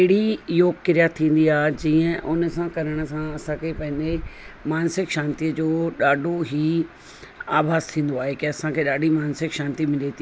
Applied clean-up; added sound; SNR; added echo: none; none; none; none.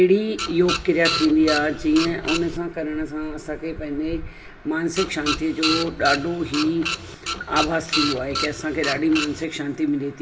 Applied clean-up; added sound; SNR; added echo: none; Printer; 5 dB; reverberation time 0.9 s.